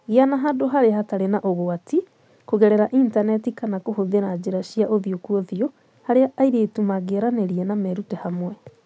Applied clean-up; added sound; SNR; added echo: none; none; none; none.